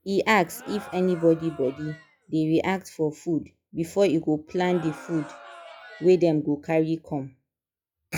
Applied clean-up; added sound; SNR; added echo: classical method log-MMSE.